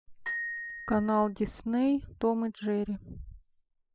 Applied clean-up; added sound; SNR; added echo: classical method spectral subtraction.